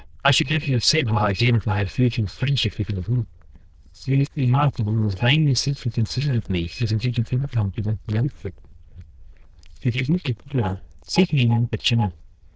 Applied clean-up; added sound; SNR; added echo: neural diffusion model UNIVERSE++.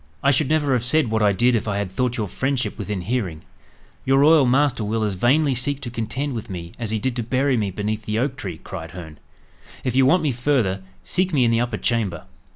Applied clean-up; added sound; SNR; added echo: none; none; none; none.